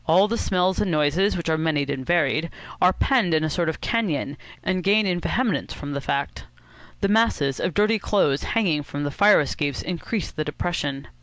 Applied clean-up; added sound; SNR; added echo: none; none; none; none.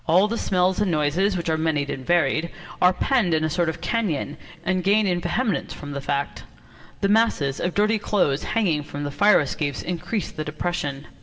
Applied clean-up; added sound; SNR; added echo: none; none; none; reverberation time 2.3 s.